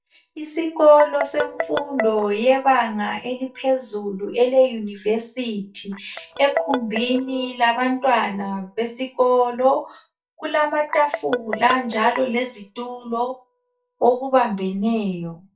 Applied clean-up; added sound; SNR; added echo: neural mask model DeepFilterNet 3.